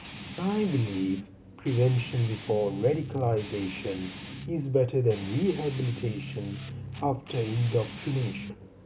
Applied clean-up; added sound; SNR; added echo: none; Guitar; 12 dB; none.